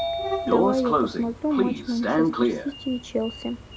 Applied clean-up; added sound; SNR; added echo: none; Sliding door; -1 dB; none.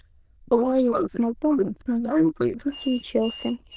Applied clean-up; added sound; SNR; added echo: neural diffusion model UNIVERSE++.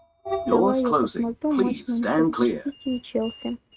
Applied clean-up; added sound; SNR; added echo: neural mask model RNNoise.